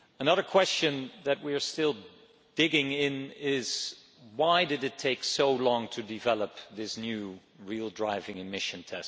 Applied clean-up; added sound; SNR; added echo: none; none; none; none.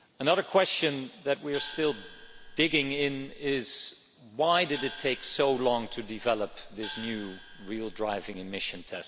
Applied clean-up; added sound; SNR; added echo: none; Gong; 14 dB; none.